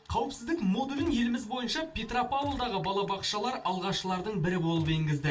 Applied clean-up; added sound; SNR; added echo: none; Gunshot, gunfire; 13 dB; reverberation time 0.2 s.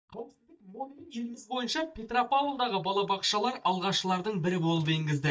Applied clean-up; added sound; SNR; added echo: neural mask model DeepFilterNet 3.